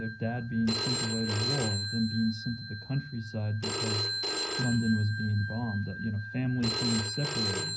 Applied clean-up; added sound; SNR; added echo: none; Telephone; 4 dB; reverberation time 0.5 s.